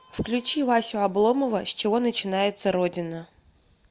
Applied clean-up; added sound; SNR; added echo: none; none; none; none.